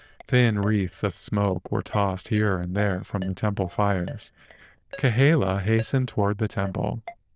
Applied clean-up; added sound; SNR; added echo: neural diffusion model UNIVERSE++.